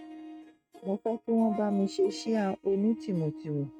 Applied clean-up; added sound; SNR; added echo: neural mask model RNNoise.